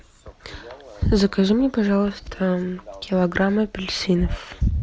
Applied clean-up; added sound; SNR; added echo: none; none; none; none.